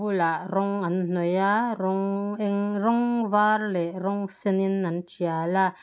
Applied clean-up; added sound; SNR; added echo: none; none; none; none.